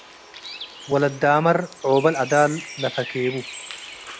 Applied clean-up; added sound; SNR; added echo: none; Bird; 14 dB; none.